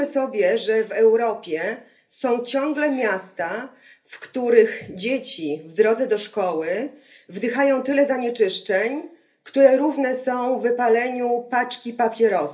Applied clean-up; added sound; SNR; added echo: none; none; none; reverberation time 0.3 s.